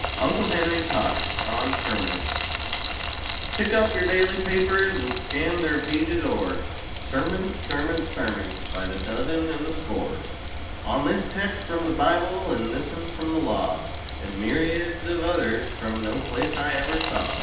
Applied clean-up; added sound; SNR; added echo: none; Frying (food); 0 dB; reverberation time 0.8 s.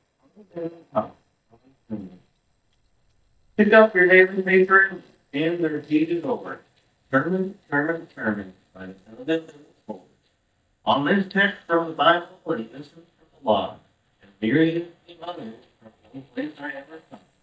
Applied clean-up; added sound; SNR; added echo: neural mask model DeepFilterNet 3.